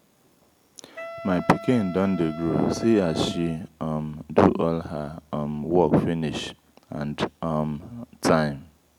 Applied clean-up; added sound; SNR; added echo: none; Wind instrument, woodwind instrument; 14 dB; none.